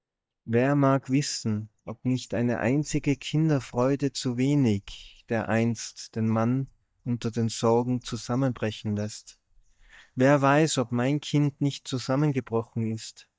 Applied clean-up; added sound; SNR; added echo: neural mask model DeepFilterNet 3.